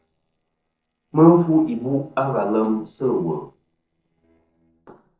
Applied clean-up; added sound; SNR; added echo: neural separator model SepFormer DNS4.